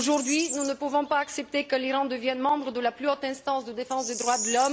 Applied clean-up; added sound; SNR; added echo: none; Bird vocalization, bird call, bird song; 11 dB; none.